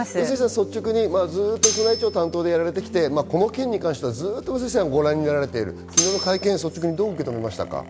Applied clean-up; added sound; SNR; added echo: none; Cutlery, silverware; 4 dB; none.